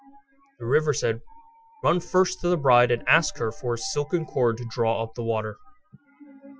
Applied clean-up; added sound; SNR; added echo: classical method Wiener filter.